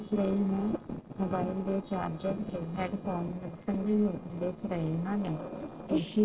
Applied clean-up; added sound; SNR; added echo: neural separator model SepFormer DNS4.